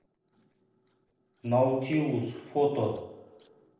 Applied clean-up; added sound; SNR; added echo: neural separator model SepFormer DNS4.